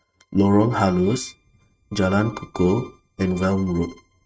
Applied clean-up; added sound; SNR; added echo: neural mask model RNNoise.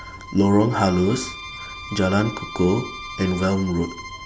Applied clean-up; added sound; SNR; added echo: none; Bowed string instrument + Bowed string instrument; 14 dB; none.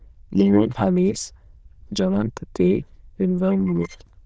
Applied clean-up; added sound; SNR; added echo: neural diffusion model UNIVERSE++.